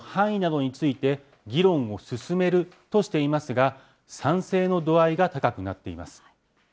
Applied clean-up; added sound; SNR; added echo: none; none; none; none.